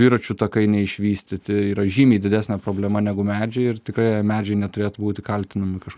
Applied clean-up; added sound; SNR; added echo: none; none; none; none.